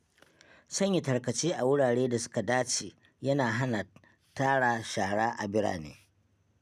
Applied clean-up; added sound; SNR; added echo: none; none; none; none.